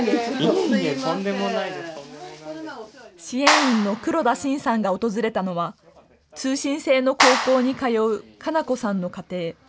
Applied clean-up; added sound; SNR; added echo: none; Clapping; 0 dB; none.